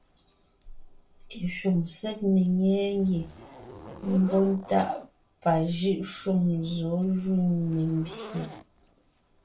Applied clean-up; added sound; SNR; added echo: none; Zipper (clothing); 18 dB; reverberation time 0.2 s.